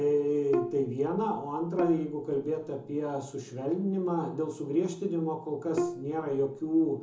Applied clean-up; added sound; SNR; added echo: none; Bowed string instrument; 6 dB; reverberation time 0.6 s.